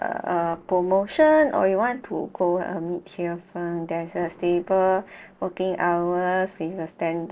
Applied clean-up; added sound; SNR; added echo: neural separator model SepFormer DNS4.